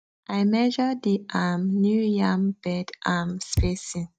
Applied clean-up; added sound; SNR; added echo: neural mask model DeepFilterNet 3.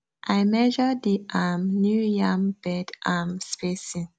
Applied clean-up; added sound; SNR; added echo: none; none; none; none.